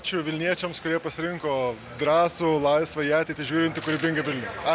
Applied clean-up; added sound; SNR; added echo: none; none; none; none.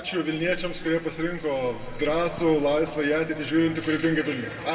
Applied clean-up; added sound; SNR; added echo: none; Livestock, farm animals, working animals; 14 dB; reverberation time 1.7 s.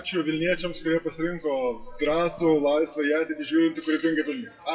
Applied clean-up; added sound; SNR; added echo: classical method WPE with log-MMSE.